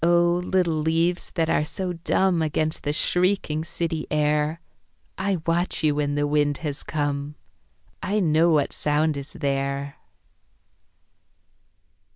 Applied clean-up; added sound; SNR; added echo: neural mask model Resemble Enhance denoiser.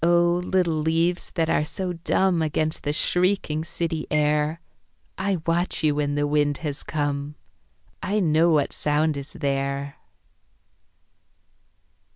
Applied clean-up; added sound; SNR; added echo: none; Marimba, xylophone; 17 dB; none.